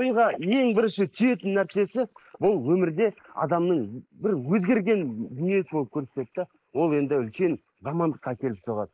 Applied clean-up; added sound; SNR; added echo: neural mask model Resemble Enhance denoiser.